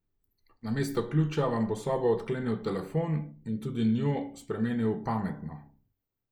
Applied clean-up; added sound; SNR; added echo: none; none; none; none.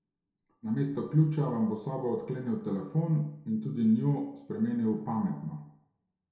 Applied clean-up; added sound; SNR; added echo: none; none; none; reverberation time 0.5 s.